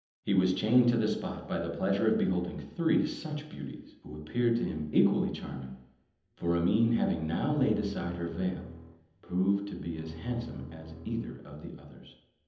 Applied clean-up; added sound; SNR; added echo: none; Bowed string instrument; 16 dB; reverberation time 0.9 s.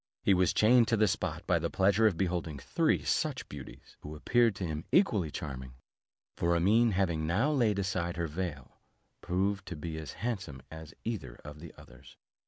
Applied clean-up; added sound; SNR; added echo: none; none; none; none.